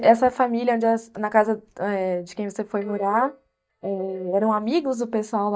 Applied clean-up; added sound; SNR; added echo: neural mask model DeepFilterNet 3.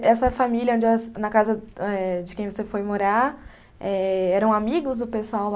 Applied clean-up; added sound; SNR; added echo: none; none; none; none.